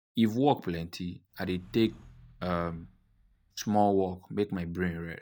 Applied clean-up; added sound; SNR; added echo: neural mask model DeepFilterNet 3.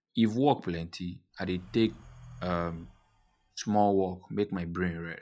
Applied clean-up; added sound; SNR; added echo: classical method log-MMSE.